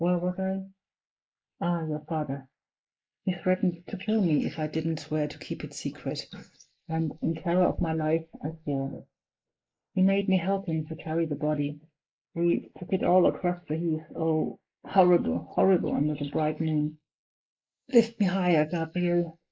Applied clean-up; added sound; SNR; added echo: neural mask model Resemble Enhance denoiser.